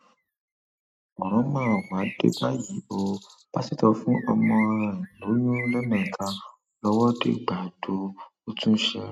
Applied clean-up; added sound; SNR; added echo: neural mask model RNNoise.